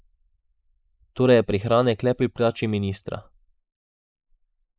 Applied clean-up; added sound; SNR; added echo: neural mask model Resemble Enhance denoiser.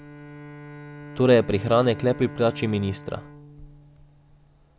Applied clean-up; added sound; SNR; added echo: none; Bowed string instrument; 15 dB; none.